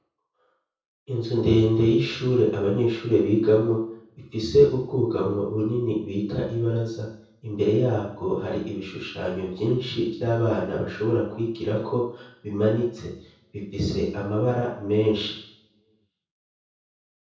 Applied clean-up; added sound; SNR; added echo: none; none; none; reverberation time 0.6 s.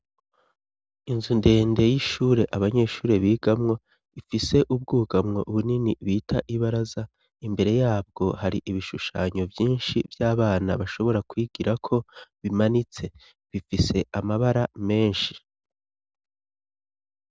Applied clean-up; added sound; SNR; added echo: none; none; none; none.